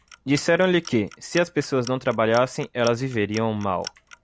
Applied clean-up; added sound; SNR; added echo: none; Clock; 20 dB; none.